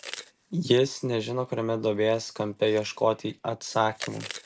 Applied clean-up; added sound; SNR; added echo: none; Chewing, mastication; 18 dB; none.